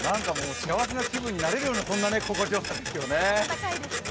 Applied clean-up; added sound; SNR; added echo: none; Printer; 5 dB; none.